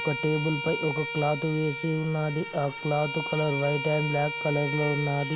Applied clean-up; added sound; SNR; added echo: none; Bowed string instrument; 6 dB; none.